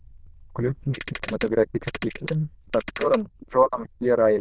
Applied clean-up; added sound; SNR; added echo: neural diffusion model UNIVERSE++.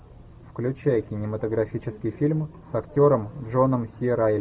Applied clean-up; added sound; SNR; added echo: none; none; none; none.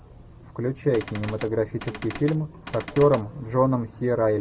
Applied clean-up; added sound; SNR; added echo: none; Cupboard open or close / Door; 13 dB; none.